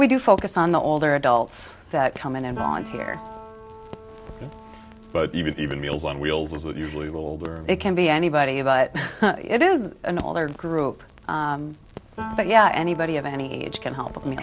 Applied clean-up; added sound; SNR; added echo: none; Piano + Crackle; 17 dB; none.